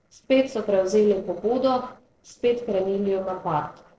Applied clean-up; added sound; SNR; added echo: neural separator model SepFormer DNS4.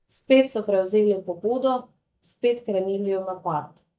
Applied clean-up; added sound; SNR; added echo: neural mask model DeepFilterNet 3.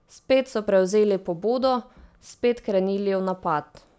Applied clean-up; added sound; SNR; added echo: none; none; none; none.